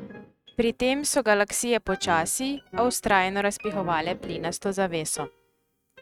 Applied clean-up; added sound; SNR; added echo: neural mask model RNNoise.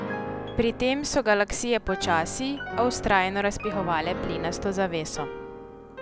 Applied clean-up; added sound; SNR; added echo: none; Piano; 9 dB; none.